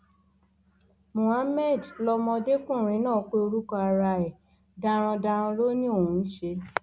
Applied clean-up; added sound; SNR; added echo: none; none; none; none.